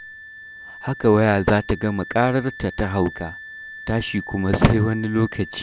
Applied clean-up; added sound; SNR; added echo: none; Wind instrument, woodwind instrument; 16 dB; none.